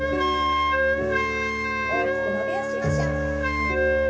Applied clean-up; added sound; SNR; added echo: none; Wind instrument, woodwind instrument; -4 dB; reverberation time 2.9 s.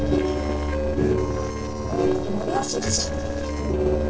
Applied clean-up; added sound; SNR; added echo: neural separator model SepFormer DNS4.